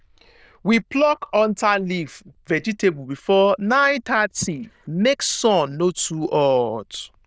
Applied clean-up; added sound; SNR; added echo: neural diffusion model UNIVERSE++.